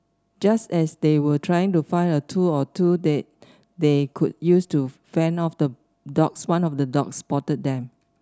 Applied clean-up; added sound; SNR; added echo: none; none; none; none.